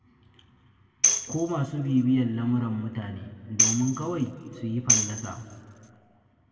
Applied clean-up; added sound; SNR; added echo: none; Tambourine; -1 dB; reverberation time 2.1 s.